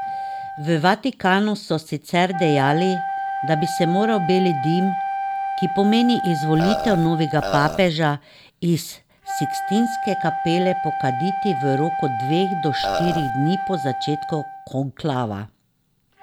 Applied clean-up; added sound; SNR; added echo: none; Burping, eructation + Wind instrument, woodwind instrument; 5 dB; none.